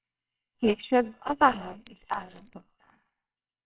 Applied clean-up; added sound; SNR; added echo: neural separator model SepFormer WHAMR!.